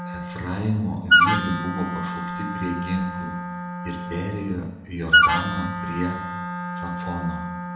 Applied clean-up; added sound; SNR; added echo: none; Wind instrument, woodwind instrument; -5 dB; reverberation time 0.9 s.